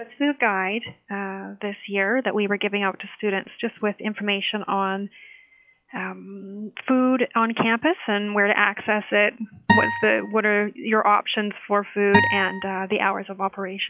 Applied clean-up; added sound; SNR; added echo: classical method log-MMSE.